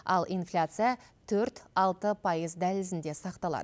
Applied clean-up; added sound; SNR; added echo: none; none; none; none.